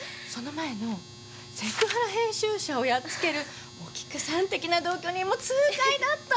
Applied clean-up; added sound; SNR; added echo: none; Domestic sounds, home sounds; 19 dB; none.